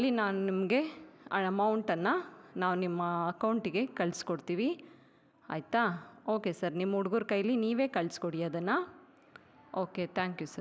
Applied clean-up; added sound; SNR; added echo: none; none; none; none.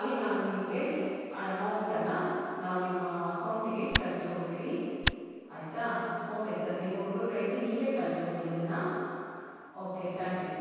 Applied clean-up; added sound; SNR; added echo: none; Tick; -2 dB; reverberation time 2.2 s.